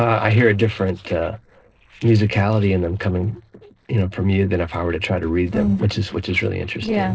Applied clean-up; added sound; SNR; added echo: neural separator model SepFormer DNS4.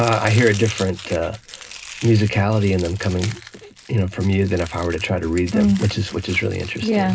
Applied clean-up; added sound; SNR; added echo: none; Domestic sounds, home sounds; 17 dB; reverberation time 0.2 s.